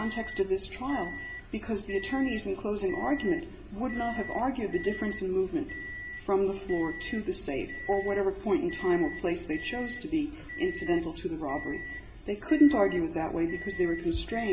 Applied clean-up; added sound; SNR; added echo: none; Microwave oven; 13 dB; reverberation time 2.7 s.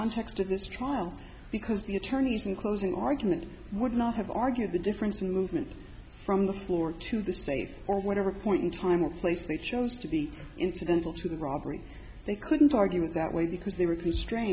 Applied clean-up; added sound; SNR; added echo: none; none; none; none.